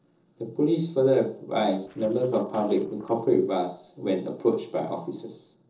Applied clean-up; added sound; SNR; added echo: neural separator model SepFormer DNS4.